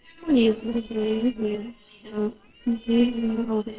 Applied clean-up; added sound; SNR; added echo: neural separator model SepFormer WHAMR!.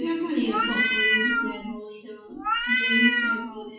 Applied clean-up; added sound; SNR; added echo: classical method WPE with log-MMSE.